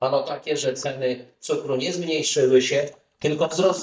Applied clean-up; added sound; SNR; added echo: neural mask model DeepFilterNet 3.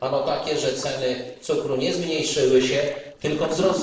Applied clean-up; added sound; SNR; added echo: neural separator model SepFormer DNS4.